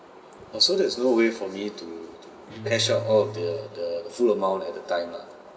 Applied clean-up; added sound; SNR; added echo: none; Guitar; 14 dB; none.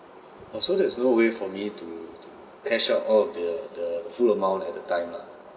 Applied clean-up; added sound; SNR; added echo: none; none; none; none.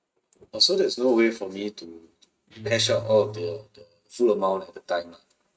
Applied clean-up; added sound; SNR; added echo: neural mask model RNNoise.